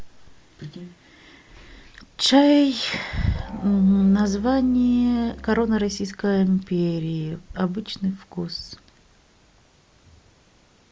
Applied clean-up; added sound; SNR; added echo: none; Musical instrument; 18 dB; none.